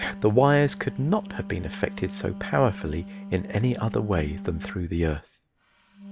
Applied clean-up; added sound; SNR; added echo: none; Wind instrument, woodwind instrument; 13 dB; none.